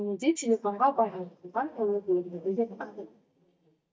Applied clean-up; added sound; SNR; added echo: neural mask model DeepFilterNet 3.